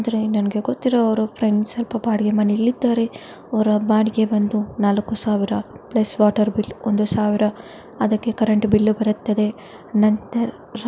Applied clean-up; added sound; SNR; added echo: none; none; none; none.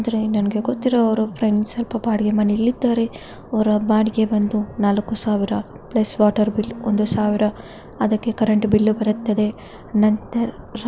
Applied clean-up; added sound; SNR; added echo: none; Telephone; 17 dB; none.